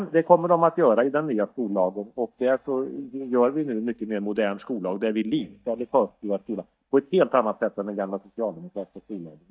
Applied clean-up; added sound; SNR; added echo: neural mask model DeepFilterNet 3.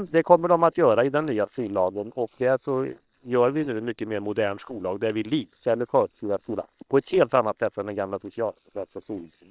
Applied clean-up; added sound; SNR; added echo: neural separator model SepFormer WHAM!.